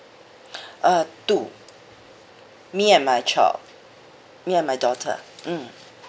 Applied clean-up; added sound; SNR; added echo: none; none; none; none.